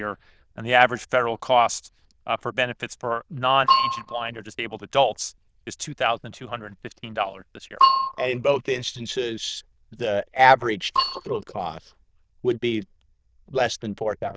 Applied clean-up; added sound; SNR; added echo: neural diffusion model UNIVERSE++.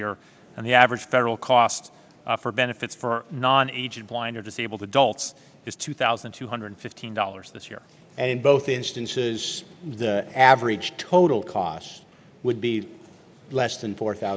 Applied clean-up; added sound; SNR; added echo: none; none; none; none.